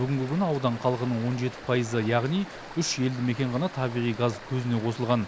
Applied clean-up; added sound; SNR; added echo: none; Stream; 15 dB; none.